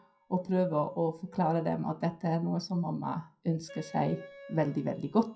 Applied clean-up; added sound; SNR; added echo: classical method WPE with log-MMSE.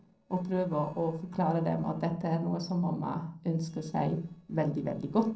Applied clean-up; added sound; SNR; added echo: neural separator model SepFormer DNS4.